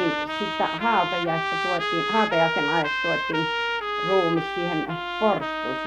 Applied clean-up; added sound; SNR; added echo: none; Trumpet; 1 dB; none.